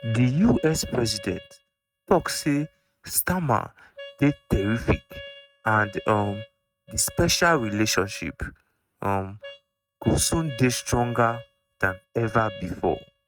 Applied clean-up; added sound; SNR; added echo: neural mask model RNNoise.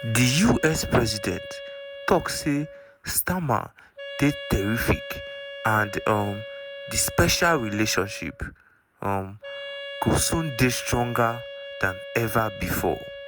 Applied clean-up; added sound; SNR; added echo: none; Wind instrument, woodwind instrument; 13 dB; none.